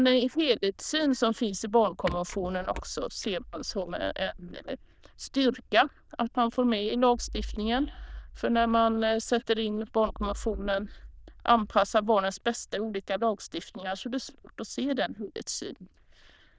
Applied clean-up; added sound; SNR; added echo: neural diffusion model UNIVERSE++.